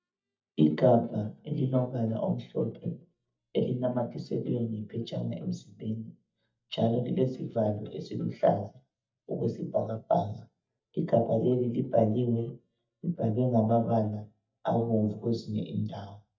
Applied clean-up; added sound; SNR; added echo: neural mask model DeepFilterNet 3.